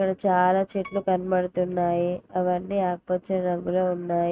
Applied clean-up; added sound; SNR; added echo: neural mask model RNNoise.